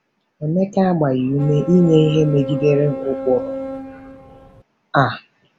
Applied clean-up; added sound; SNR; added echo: none; Boat, Water vehicle; 10 dB; none.